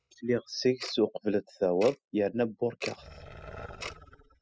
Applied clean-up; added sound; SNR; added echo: classical method spectral subtraction.